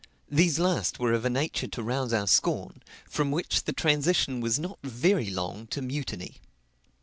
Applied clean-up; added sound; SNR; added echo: none; none; none; none.